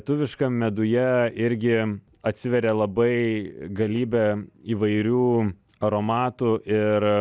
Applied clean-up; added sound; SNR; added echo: none; none; none; none.